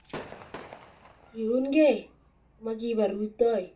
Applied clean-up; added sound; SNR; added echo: none; Gunshot, gunfire / Fireworks; 19 dB; reverberation time 0.2 s.